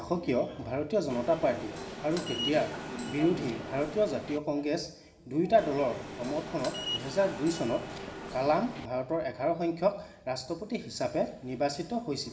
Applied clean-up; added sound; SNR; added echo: none; Subway, metro, underground; 9 dB; reverberation time 1.0 s.